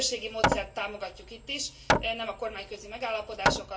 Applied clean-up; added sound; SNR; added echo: none; Hammer; -3 dB; reverberation time 0.2 s.